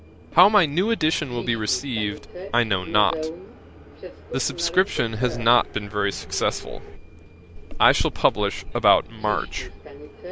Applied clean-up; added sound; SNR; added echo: none; Subway, metro, underground; 14 dB; none.